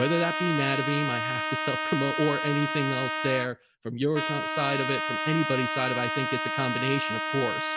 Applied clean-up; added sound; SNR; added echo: none; Trumpet; 1 dB; none.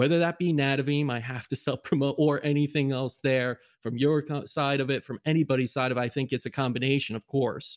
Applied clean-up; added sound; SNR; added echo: none; none; none; none.